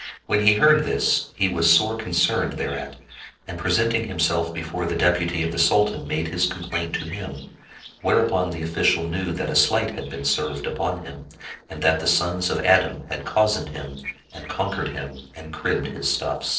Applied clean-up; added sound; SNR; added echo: neural separator model SepFormer DNS4.